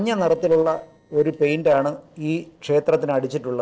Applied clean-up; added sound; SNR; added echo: neural separator model SepFormer DNS4.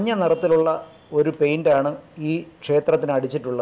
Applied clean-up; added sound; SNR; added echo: none; none; none; none.